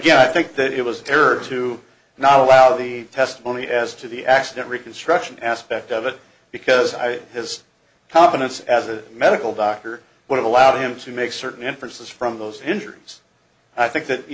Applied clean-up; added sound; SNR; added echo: none; none; none; none.